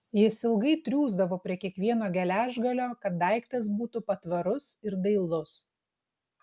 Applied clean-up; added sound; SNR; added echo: none; none; none; none.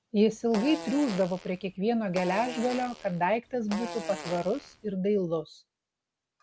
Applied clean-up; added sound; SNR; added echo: none; Fart; 12 dB; none.